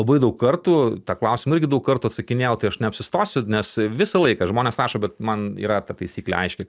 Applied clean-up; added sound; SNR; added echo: none; none; none; none.